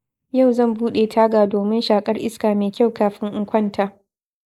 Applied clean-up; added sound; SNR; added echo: neural mask model Resemble Enhance denoiser.